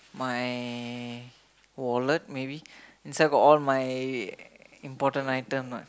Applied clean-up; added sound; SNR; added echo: none; none; none; none.